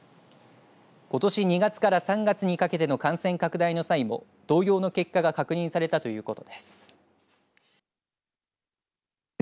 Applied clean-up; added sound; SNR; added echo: none; none; none; none.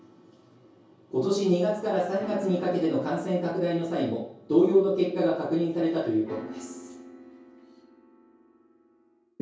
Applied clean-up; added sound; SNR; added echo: none; Piano; 20 dB; reverberation time 0.6 s.